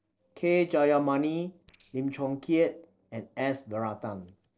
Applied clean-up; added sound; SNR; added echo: neural separator model SepFormer DNS4.